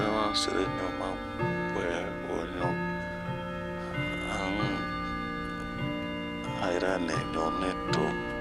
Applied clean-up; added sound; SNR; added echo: none; Tick-tock / Bell; -2 dB; none.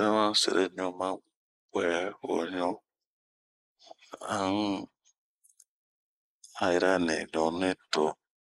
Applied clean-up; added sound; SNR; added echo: neural mask model Resemble Enhance denoiser.